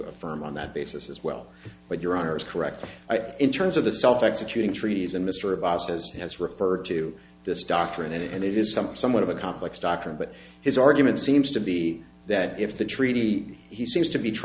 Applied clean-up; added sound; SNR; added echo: none; none; none; none.